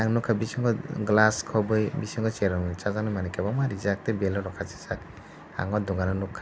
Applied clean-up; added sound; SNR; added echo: none; none; none; none.